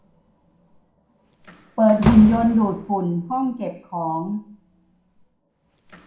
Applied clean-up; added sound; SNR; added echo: none; Slam; 11 dB; reverberation time 0.4 s.